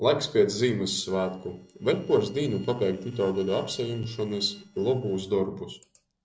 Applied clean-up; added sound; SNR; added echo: neural separator model SepFormer DNS4.